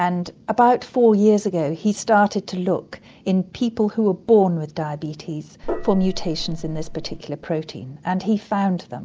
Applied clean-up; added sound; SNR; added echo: none; Gong; 7 dB; none.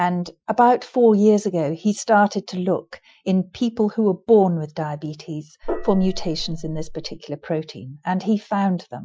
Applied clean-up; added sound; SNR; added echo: classical method Wiener filter.